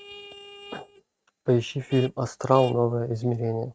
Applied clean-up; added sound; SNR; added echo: neural mask model RNNoise.